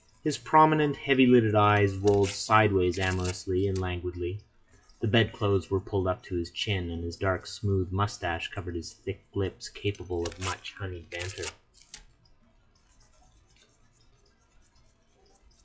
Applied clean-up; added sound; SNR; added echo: classical method WPE with log-MMSE.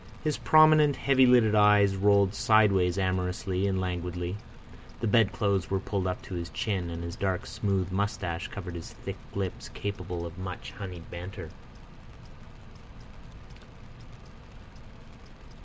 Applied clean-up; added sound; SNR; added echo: none; none; none; none.